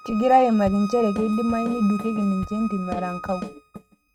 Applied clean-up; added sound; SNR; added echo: neural mask model RNNoise.